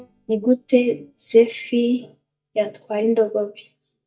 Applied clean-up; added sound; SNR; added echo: neural mask model DeepFilterNet 3.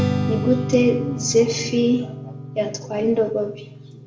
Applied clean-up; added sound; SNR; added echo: none; Strum; 6 dB; reverberation time 0.4 s.